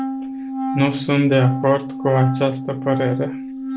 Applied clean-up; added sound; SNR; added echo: none; Wind instrument, woodwind instrument; 6 dB; none.